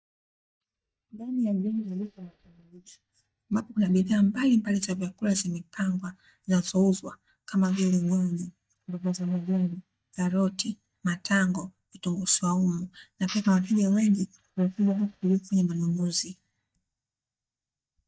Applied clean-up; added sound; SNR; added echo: neural mask model DeepFilterNet 3.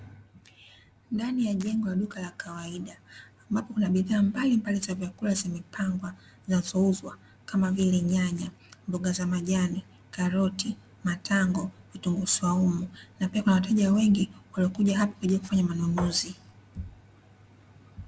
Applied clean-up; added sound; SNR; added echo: none; none; none; none.